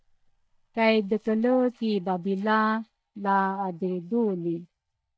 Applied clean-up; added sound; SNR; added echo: neural mask model DeepFilterNet 3.